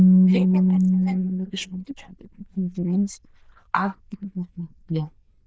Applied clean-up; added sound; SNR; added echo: neural diffusion model UNIVERSE++.